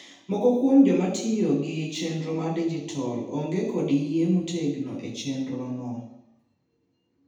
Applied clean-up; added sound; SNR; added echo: none; none; none; reverberation time 0.8 s.